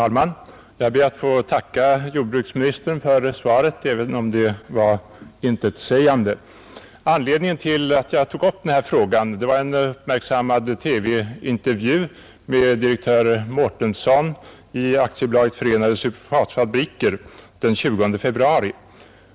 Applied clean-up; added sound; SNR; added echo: none; none; none; none.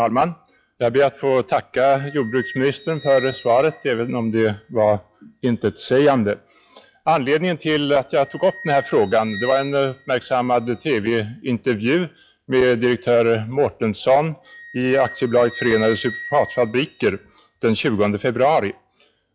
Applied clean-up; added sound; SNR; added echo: classical method log-MMSE.